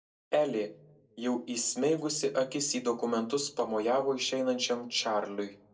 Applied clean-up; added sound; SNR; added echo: none; none; none; reverberation time 0.2 s.